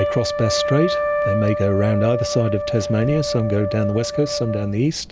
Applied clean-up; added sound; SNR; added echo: none; Trumpet; 3 dB; none.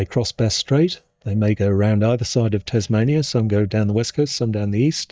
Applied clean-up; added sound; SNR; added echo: neural mask model DeepFilterNet 3.